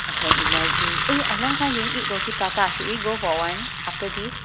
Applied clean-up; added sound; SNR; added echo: none; Engine; -2 dB; none.